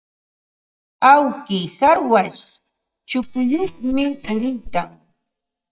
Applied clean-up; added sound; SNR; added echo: neural mask model DeepFilterNet 3.